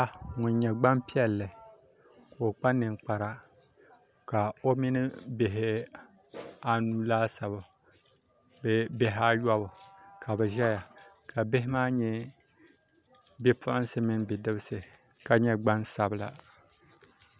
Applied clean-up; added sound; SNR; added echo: none; none; none; none.